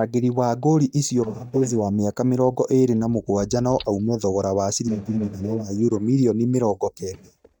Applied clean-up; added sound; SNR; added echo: neural mask model DeepFilterNet 3.